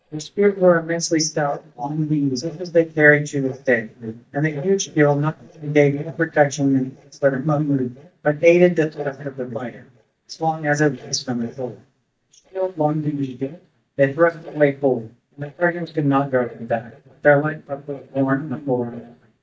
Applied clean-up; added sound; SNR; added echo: neural mask model DeepFilterNet 3.